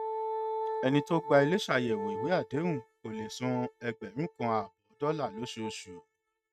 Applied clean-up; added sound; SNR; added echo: neural mask model RNNoise.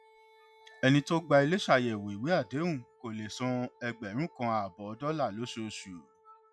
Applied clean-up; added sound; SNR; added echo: classical method log-MMSE.